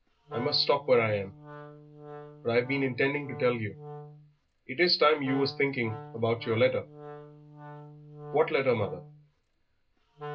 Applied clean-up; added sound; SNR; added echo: none; Wind instrument, woodwind instrument; 15 dB; reverberation time 0.2 s.